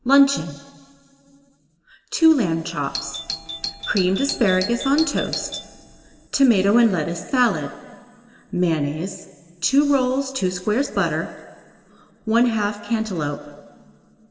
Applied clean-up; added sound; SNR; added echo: none; Doorbell; 9 dB; reverberation time 2.8 s.